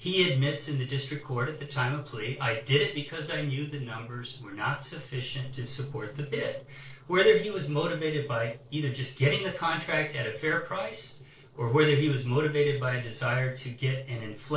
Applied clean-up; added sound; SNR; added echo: neural separator model SepFormer DNS4.